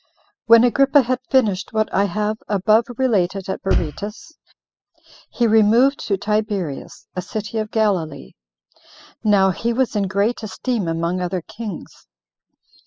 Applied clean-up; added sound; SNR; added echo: classical method spectral subtraction.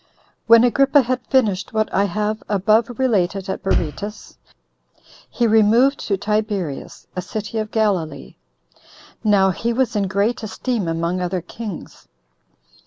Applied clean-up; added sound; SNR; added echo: none; Bass drum; 3 dB; none.